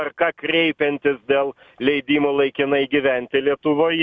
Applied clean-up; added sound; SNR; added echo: none; none; none; none.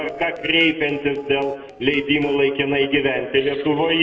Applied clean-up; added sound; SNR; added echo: neural separator model SepFormer DNS4.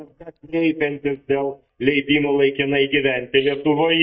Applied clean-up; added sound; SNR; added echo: neural mask model DeepFilterNet 3.